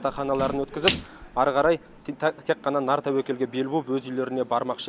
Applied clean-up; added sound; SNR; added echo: none; Splash, splatter; 10 dB; none.